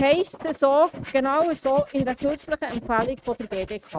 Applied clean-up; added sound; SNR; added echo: neural mask model RNNoise.